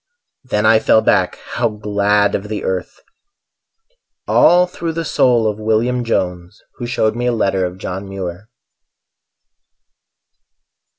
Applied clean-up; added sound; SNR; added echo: none; none; none; none.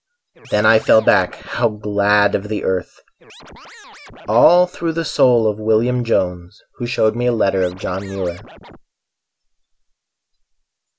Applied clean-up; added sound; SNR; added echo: none; Scratching (performance technique); 20 dB; none.